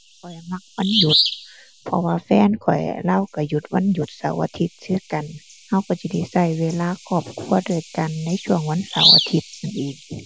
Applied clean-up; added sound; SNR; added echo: none; Bird vocalization, bird call, bird song; 4 dB; none.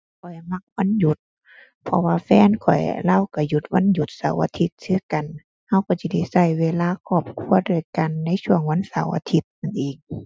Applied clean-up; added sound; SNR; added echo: none; none; none; none.